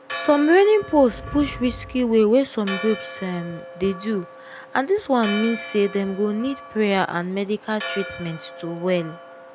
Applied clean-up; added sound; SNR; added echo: none; Church bell + Animal; 14 dB; none.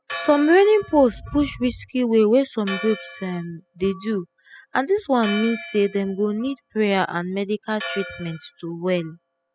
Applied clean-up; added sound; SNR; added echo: classical method spectral subtraction.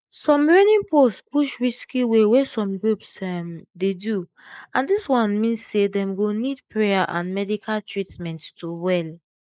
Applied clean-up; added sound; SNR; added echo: neural mask model Resemble Enhance denoiser.